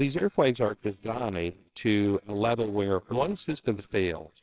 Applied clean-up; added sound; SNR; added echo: neural separator model SepFormer WHAMR!.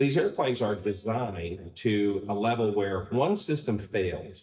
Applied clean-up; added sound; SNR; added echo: neural mask model DeepFilterNet 3.